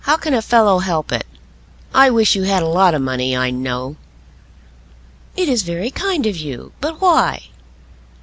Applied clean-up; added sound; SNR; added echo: none; none; none; none.